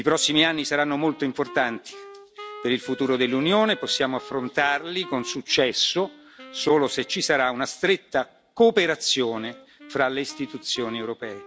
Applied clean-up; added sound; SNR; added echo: none; Wind instrument, woodwind instrument; 20 dB; none.